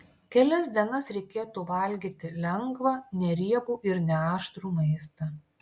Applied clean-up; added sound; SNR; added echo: none; none; none; none.